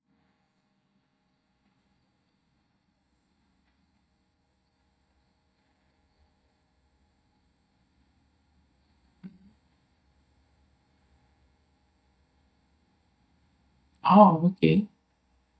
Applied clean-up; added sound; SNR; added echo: neural mask model DeepFilterNet 3.